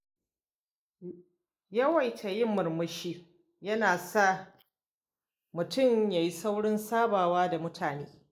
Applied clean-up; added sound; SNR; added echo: neural mask model Resemble Enhance denoiser.